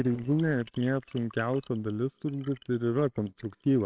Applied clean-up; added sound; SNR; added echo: neural separator model SepFormer WHAMR!.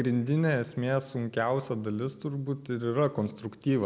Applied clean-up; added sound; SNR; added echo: none; none; none; none.